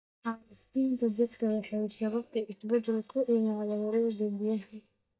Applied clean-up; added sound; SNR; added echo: neural mask model DeepFilterNet 3.